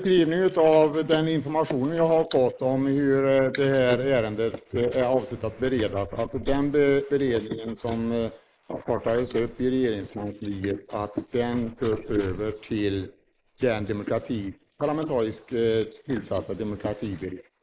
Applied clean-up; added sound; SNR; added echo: neural mask model Resemble Enhance denoiser.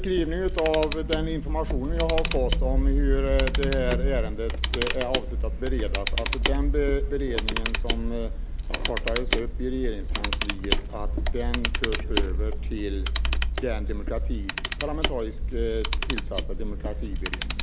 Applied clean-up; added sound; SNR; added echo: none; Camera; -5 dB; none.